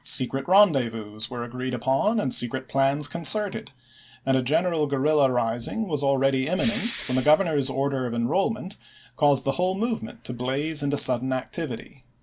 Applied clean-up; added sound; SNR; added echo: none; Respiratory sounds; 13 dB; none.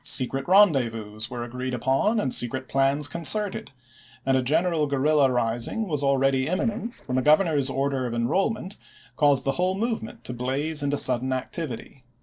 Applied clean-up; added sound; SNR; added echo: neural separator model SepFormer DNS4.